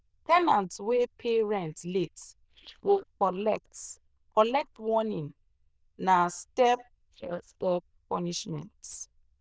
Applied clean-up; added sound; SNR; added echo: neural diffusion model UNIVERSE++.